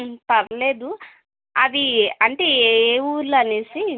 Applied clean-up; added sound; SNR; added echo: none; none; none; none.